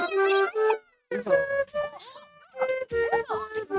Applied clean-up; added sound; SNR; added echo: neural mask model RNNoise.